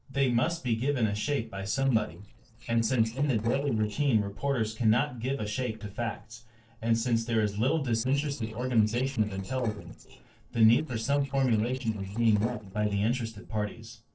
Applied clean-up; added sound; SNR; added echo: neural separator model SepFormer DNS4.